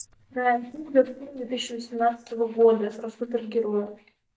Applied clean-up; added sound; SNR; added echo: neural mask model DeepFilterNet 3.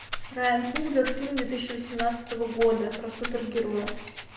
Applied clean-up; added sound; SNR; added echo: none; Rattle (instrument); 0 dB; reverberation time 0.7 s.